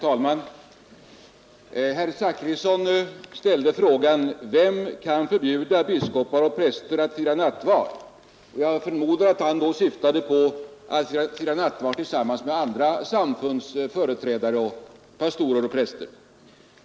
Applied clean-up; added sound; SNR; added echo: none; none; none; none.